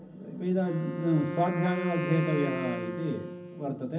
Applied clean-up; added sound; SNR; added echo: none; Wind instrument, woodwind instrument; 6 dB; reverberation time 0.4 s.